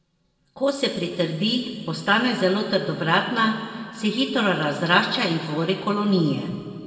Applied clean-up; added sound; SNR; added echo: none; none; none; reverberation time 2.1 s.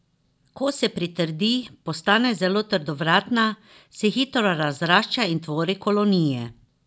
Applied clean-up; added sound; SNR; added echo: none; none; none; none.